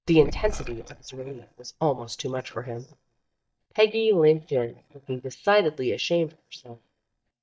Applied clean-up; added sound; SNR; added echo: neural mask model DeepFilterNet 3.